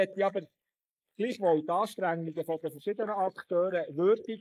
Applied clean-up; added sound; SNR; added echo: neural mask model Resemble Enhance denoiser.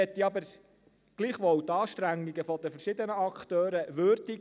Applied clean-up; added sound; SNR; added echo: none; none; none; none.